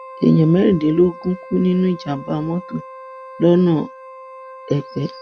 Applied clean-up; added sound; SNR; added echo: none; Wind instrument, woodwind instrument; 18 dB; none.